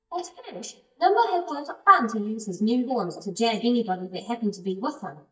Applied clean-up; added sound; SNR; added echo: neural mask model DeepFilterNet 3.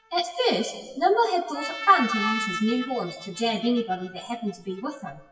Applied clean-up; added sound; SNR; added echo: classical method WPE with log-MMSE.